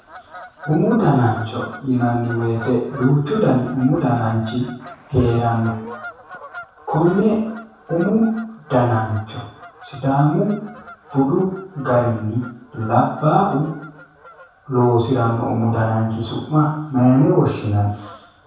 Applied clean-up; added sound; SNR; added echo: none; Bird vocalization, bird call, bird song / Fowl; 19 dB; reverberation time 0.7 s.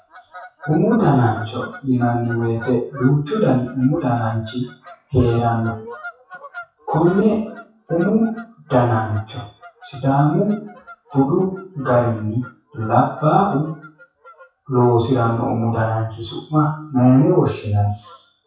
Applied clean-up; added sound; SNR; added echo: classical method WPE with log-MMSE.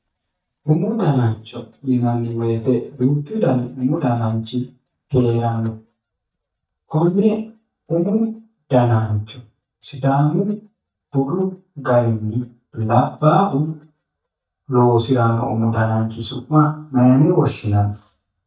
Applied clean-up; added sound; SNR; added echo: neural mask model DeepFilterNet 3.